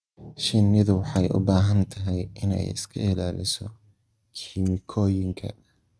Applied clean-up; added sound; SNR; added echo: neural mask model RNNoise.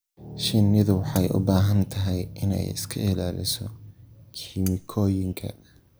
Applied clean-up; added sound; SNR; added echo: none; Cutlery, silverware; 18 dB; none.